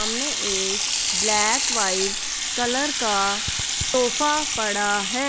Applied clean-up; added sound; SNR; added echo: none; Sink (filling or washing) / Water tap, faucet; -1 dB; none.